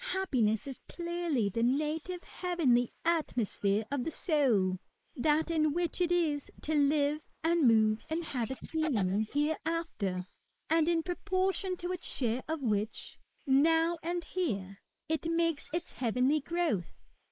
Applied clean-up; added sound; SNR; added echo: neural mask model Resemble Enhance denoiser.